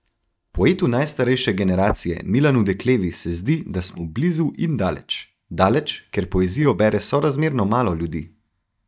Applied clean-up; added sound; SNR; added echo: neural mask model DeepFilterNet 3.